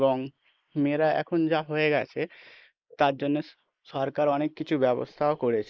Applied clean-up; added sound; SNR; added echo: neural mask model Resemble Enhance denoiser.